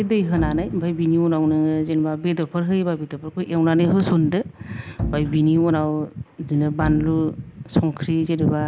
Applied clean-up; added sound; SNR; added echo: none; Bowed string instrument; 12 dB; none.